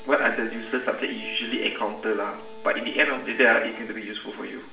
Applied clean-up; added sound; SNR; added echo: none; Brass instrument; 18 dB; reverberation time 0.5 s.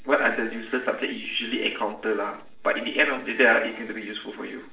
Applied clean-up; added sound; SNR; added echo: neural separator model SepFormer DNS4.